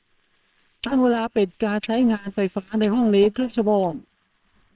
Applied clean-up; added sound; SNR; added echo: neural separator model SepFormer WHAMR!.